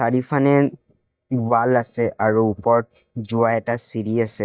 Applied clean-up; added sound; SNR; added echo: neural mask model DeepFilterNet 3.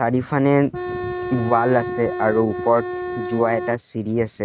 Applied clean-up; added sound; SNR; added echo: neural mask model RNNoise.